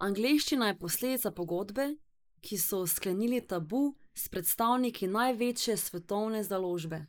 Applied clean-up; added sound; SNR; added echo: neural mask model Resemble Enhance denoiser.